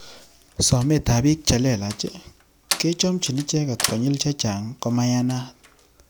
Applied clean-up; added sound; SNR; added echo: none; Slam; 13 dB; none.